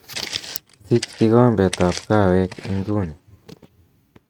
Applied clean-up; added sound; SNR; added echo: neural mask model RNNoise.